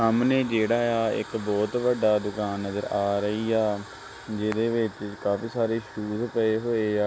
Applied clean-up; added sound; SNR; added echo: none; none; none; none.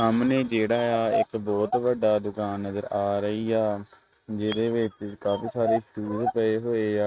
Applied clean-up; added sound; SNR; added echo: neural mask model RNNoise.